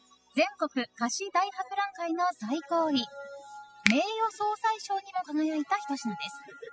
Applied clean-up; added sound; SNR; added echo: classical method spectral subtraction.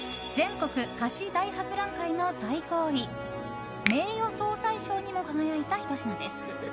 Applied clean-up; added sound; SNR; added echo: none; Finger snapping; 9 dB; none.